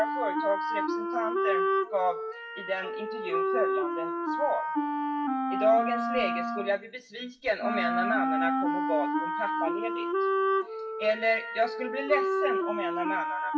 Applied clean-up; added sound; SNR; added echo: classical method WPE with log-MMSE.